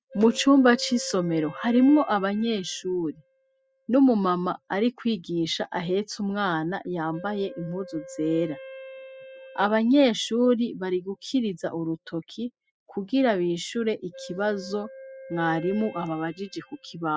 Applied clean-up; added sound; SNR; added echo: classical method spectral subtraction.